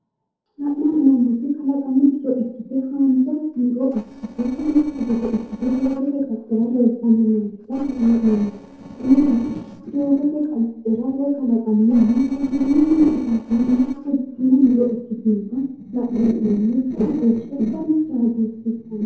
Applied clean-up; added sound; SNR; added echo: neural separator model SepFormer DNS4.